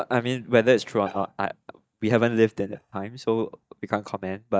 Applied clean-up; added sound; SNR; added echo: neural mask model DeepFilterNet 3.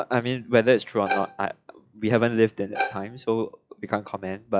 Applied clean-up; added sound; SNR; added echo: classical method log-MMSE.